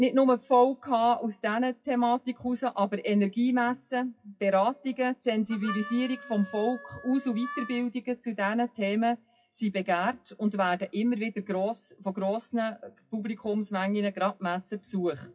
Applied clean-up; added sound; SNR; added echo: classical method WPE with log-MMSE.